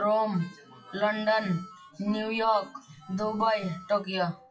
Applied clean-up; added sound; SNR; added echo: classical method WPE with log-MMSE.